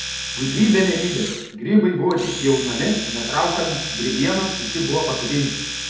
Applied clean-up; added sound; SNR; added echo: none; Domestic sounds, home sounds; 7 dB; reverberation time 0.8 s.